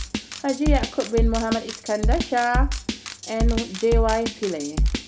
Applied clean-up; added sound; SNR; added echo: none; Drum kit; -1 dB; none.